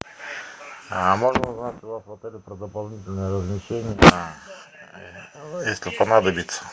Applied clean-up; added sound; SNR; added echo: none; Snare drum; 14 dB; none.